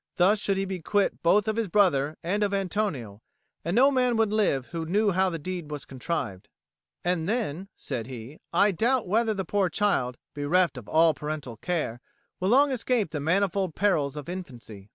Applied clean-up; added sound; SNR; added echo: none; none; none; none.